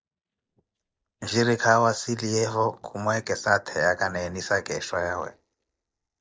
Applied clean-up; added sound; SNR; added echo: neural mask model DeepFilterNet 3.